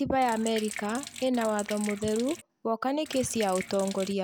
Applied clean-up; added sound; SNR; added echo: none; Sink (filling or washing); 13 dB; none.